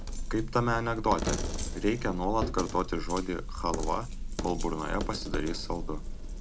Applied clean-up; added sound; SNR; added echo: none; Coin (dropping); 2 dB; none.